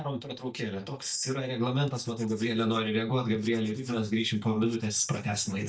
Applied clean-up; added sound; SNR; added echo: neural mask model DeepFilterNet 3.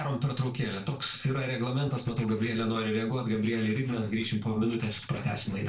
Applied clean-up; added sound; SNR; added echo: neural separator model SepFormer DNS4.